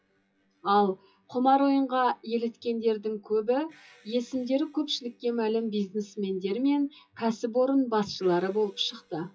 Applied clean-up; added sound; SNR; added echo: classical method WPE with log-MMSE.